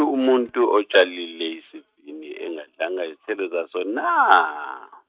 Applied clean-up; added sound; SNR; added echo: neural mask model RNNoise.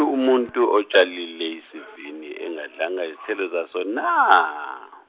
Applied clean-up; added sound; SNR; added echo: none; Cowbell; 19 dB; none.